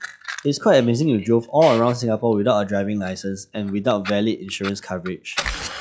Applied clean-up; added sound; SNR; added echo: classical method log-MMSE.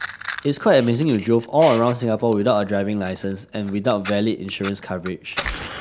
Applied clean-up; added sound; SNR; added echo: none; Fire; 14 dB; none.